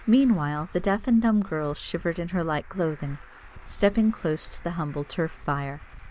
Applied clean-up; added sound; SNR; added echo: none; Traffic noise, roadway noise; 18 dB; none.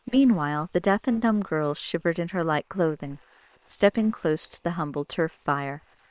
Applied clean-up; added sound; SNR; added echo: neural separator model SepFormer WHAM!.